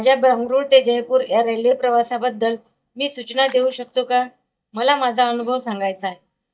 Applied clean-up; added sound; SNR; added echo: neural mask model DeepFilterNet 3.